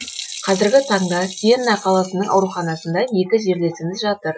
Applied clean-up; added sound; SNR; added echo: classical method Wiener filter.